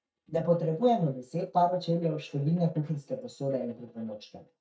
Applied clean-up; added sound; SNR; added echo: neural mask model DeepFilterNet 3.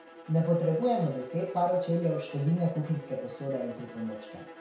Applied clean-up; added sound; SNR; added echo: none; Bowed string instrument; 19 dB; reverberation time 0.6 s.